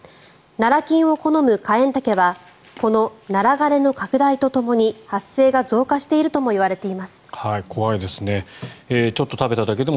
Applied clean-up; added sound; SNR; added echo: none; none; none; none.